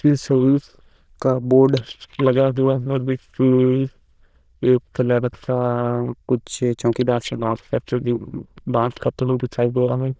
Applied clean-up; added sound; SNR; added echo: neural diffusion model UNIVERSE++.